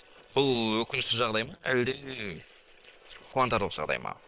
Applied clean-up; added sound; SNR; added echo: neural separator model SepFormer WHAM!.